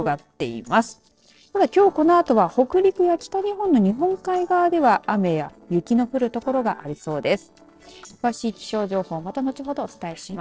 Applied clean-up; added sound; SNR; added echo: neural separator model SepFormer DNS4.